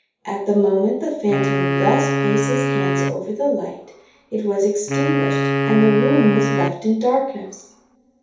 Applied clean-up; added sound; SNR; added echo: none; Wind instrument, woodwind instrument; 1 dB; reverberation time 0.7 s.